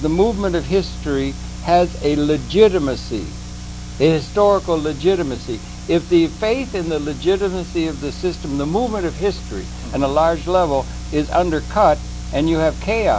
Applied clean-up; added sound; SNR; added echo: none; none; none; none.